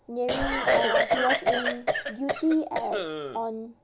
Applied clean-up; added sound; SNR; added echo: none; Cough; -3 dB; none.